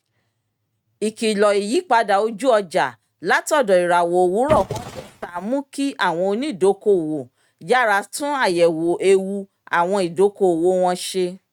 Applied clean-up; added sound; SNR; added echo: neural mask model RNNoise.